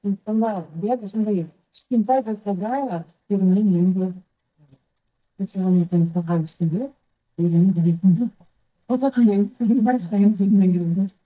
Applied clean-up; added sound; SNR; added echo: neural mask model DeepFilterNet 3.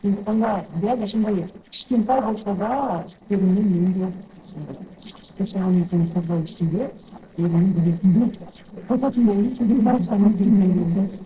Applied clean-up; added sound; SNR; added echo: neural separator model SepFormer DNS4.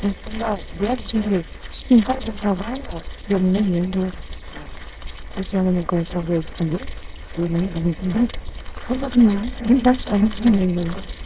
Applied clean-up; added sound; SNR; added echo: neural separator model SepFormer WHAMR!.